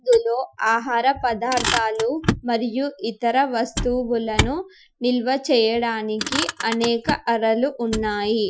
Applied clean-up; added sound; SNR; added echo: classical method Wiener filter.